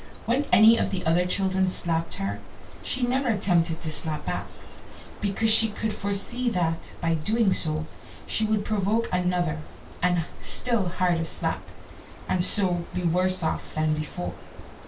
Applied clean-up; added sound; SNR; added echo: none; Bird; 16 dB; reverberation time 0.2 s.